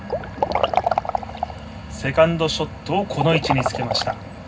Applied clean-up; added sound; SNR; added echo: none; Liquid; 3 dB; reverberation time 0.4 s.